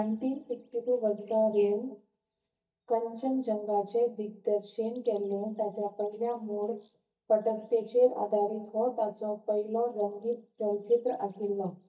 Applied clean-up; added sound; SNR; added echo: neural mask model DeepFilterNet 3.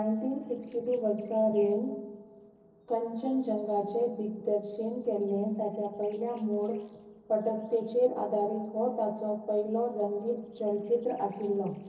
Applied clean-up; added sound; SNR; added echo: neural separator model SepFormer DNS4.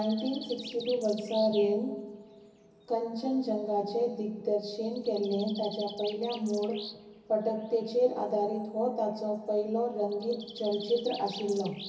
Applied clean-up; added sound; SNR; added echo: none; Bird; 18 dB; reverberation time 0.3 s.